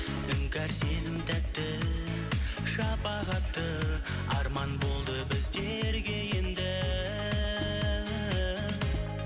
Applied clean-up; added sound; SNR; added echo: none; Squeak; 20 dB; none.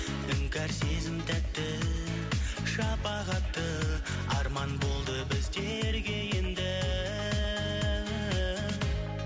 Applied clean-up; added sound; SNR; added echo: none; none; none; none.